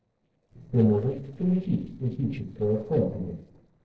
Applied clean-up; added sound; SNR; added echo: neural separator model SepFormer DNS4.